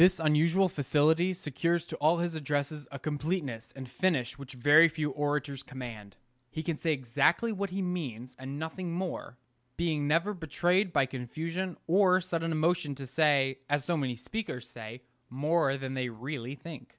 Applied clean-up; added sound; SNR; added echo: none; none; none; none.